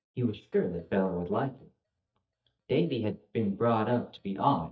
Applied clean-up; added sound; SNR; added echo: neural mask model DeepFilterNet 3.